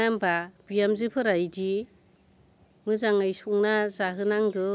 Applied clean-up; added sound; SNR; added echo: none; none; none; none.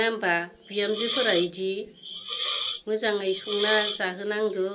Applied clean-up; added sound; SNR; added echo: none; Hiss; 4 dB; reverberation time 0.2 s.